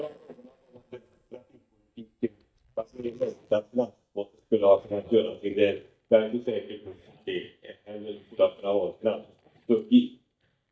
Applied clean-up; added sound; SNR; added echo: neural mask model DeepFilterNet 3.